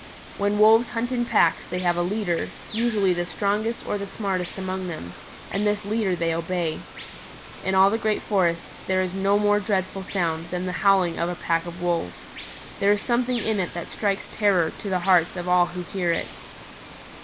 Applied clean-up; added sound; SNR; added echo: none; Water; 13 dB; none.